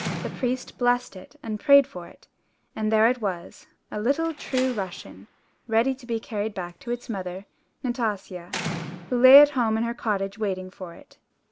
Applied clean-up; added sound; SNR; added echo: none; Slam; 15 dB; none.